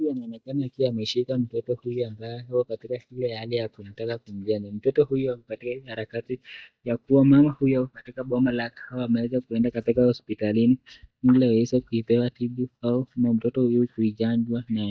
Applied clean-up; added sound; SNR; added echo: neural mask model DeepFilterNet 3.